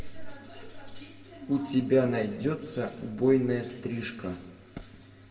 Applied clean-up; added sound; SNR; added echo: none; none; none; reverberation time 1.4 s.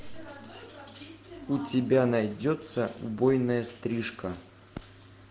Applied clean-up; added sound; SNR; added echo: none; none; none; none.